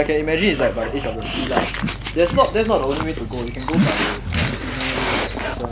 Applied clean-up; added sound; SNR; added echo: none; Dog; 2 dB; none.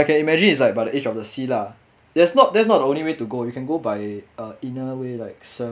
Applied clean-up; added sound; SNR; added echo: none; none; none; none.